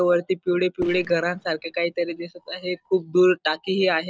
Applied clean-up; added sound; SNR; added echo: neural separator model SepFormer DNS4.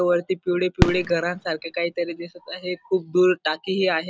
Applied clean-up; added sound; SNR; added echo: none; Fireworks; 5 dB; none.